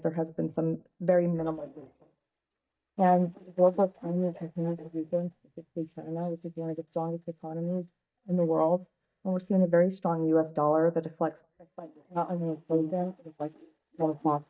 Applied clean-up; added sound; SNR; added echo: neural mask model DeepFilterNet 3.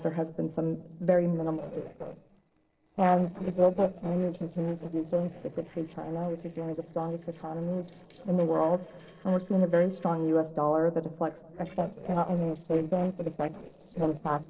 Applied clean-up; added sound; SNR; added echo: neural separator model SepFormer DNS4.